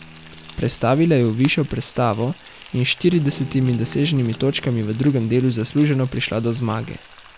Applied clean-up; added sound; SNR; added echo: none; Bowed string instrument + Frying (food); 20 dB; none.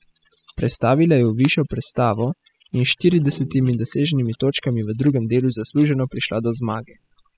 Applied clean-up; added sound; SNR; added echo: classical method spectral subtraction.